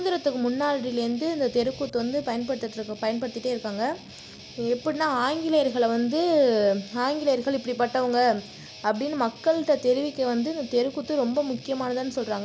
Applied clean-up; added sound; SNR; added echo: none; Guitar; 19 dB; none.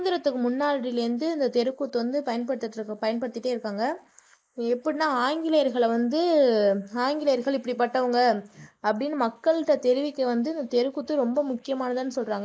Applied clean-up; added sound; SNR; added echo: neural mask model Resemble Enhance denoiser.